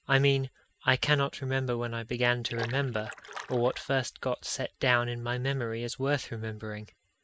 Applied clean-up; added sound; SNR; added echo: none; Splash, splatter; 13 dB; none.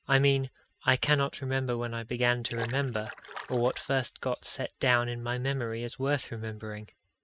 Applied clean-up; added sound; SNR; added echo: neural mask model RNNoise.